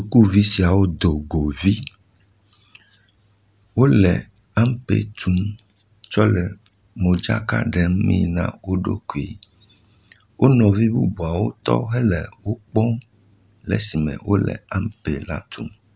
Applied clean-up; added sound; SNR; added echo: none; none; none; none.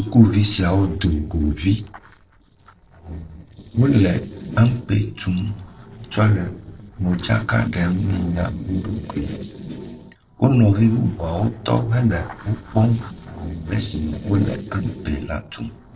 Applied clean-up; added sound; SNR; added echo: neural separator model SepFormer DNS4.